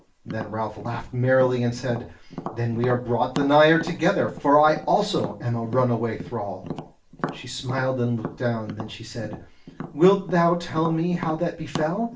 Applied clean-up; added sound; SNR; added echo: none; Tap; 13 dB; reverberation time 0.3 s.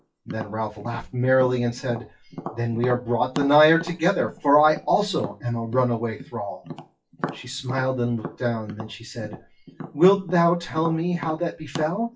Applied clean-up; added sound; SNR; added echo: classical method WPE with log-MMSE.